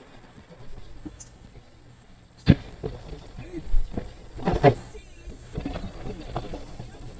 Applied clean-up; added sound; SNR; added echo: neural mask model DeepFilterNet 3.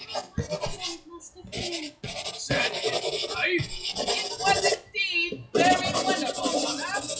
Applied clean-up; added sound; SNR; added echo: classical method WPE with log-MMSE.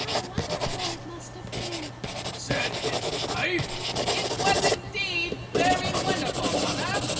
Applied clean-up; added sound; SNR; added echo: none; Writing; -3 dB; reverberation time 2.4 s.